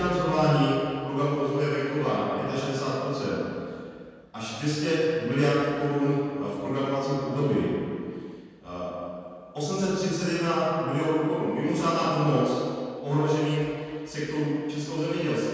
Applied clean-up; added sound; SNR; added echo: none; none; none; reverberation time 2.1 s.